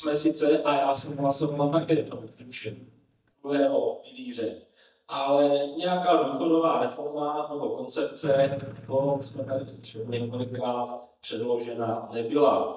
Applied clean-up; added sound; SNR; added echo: neural mask model DeepFilterNet 3.